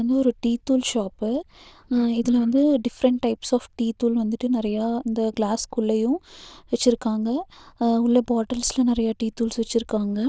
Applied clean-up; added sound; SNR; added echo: neural diffusion model UNIVERSE++.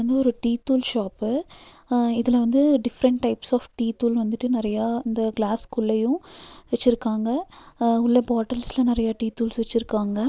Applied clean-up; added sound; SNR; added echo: none; none; none; none.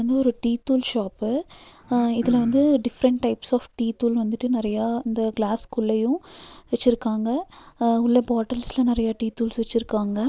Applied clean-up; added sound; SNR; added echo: none; Cough; 16 dB; none.